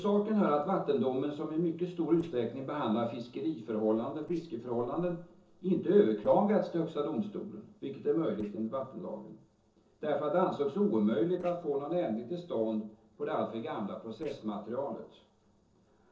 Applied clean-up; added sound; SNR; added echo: neural separator model SepFormer DNS4.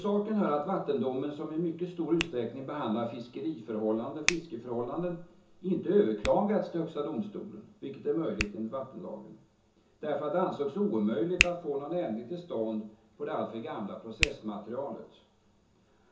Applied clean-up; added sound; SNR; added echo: none; Hands; 8 dB; reverberation time 0.6 s.